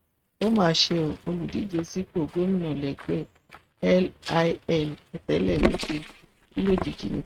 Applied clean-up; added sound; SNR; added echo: neural mask model RNNoise.